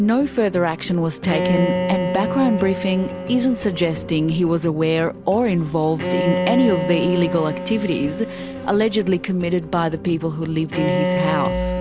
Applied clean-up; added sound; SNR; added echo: none; Bowed string instrument; 6 dB; none.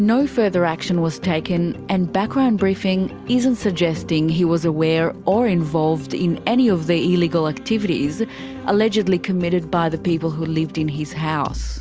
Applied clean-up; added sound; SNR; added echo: none; none; none; none.